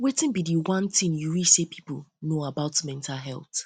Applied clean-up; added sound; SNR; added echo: none; none; none; none.